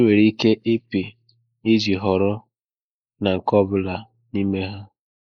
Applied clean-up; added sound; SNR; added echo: neural mask model Resemble Enhance denoiser.